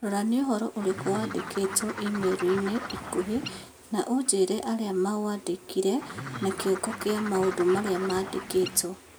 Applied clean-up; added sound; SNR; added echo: none; Bird; 10 dB; none.